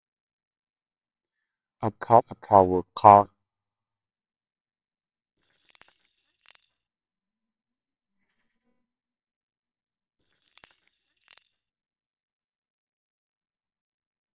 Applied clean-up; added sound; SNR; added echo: neural separator model SepFormer WHAMR!.